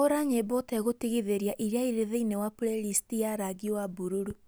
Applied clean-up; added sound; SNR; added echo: none; none; none; none.